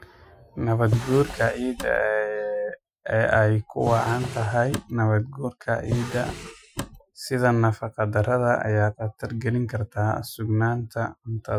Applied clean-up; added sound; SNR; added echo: classical method Wiener filter.